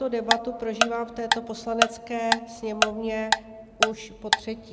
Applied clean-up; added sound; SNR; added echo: none; Tick-tock; -2 dB; none.